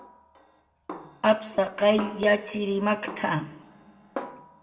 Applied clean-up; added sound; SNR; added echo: none; Snare drum; 15 dB; reverberation time 1.4 s.